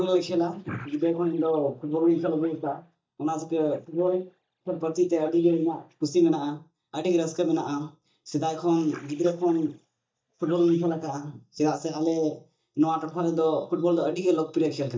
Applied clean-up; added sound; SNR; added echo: neural mask model DeepFilterNet 3.